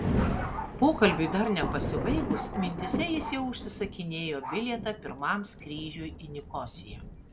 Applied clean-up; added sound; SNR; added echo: none; Thunder; 3 dB; none.